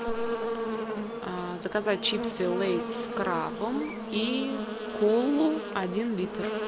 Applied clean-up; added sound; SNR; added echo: none; Buzz; 5 dB; none.